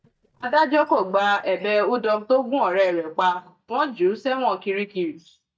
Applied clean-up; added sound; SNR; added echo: neural mask model DeepFilterNet 3.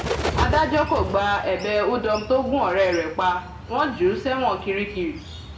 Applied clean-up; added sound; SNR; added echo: none; Bird; 8 dB; reverberation time 0.5 s.